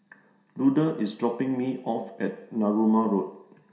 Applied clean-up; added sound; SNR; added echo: none; none; none; reverberation time 0.7 s.